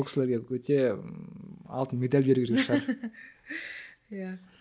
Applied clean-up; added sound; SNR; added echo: none; none; none; none.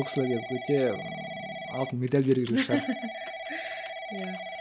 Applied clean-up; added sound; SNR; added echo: none; Telephone / Typing; 9 dB; none.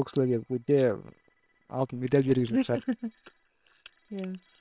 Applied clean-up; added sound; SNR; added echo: neural separator model SepFormer WHAM!.